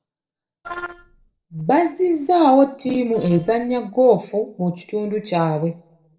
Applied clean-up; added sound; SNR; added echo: neural separator model SepFormer DNS4.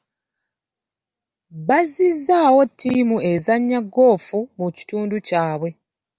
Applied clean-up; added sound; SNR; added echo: none; none; none; none.